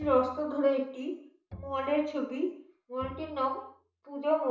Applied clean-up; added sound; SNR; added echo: none; Bowed string instrument; 20 dB; reverberation time 0.6 s.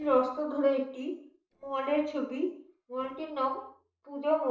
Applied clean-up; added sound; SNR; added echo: neural separator model SepFormer DNS4.